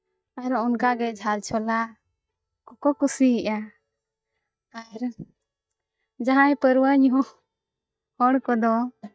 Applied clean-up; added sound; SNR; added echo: neural mask model DeepFilterNet 3.